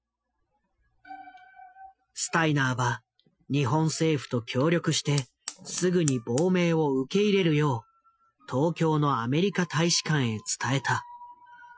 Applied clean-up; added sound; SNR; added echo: classical method Wiener filter.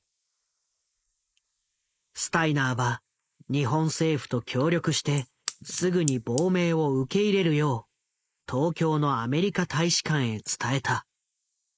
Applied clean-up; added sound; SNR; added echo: neural mask model Resemble Enhance denoiser.